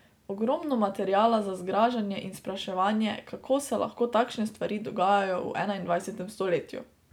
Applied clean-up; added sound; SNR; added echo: none; none; none; none.